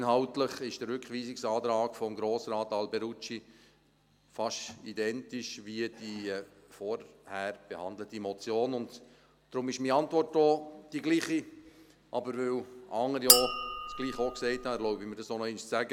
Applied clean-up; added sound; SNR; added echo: none; Chink, clink; -3 dB; none.